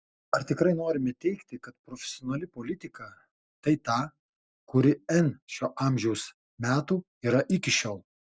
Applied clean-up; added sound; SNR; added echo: none; none; none; none.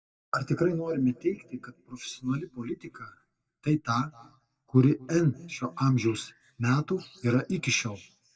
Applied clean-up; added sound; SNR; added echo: neural mask model DeepFilterNet 3.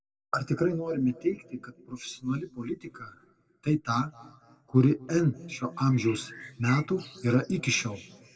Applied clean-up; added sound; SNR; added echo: neural separator model SepFormer DNS4.